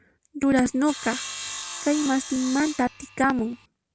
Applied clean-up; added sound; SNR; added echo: none; Sawing; 11 dB; none.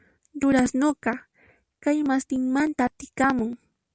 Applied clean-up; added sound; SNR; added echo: none; none; none; none.